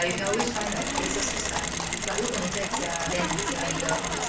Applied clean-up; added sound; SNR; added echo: none; Livestock, farm animals, working animals + Mechanisms; -2 dB; none.